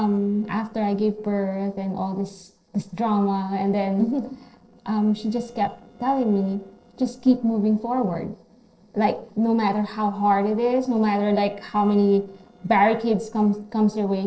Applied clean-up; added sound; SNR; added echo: neural separator model SepFormer DNS4.